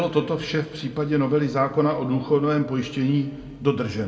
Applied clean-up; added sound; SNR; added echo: none; none; none; reverberation time 1.8 s.